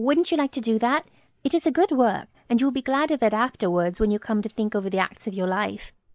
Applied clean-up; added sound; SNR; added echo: neural mask model Resemble Enhance denoiser.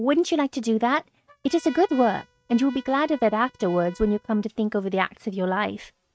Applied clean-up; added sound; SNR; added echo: neural mask model RNNoise.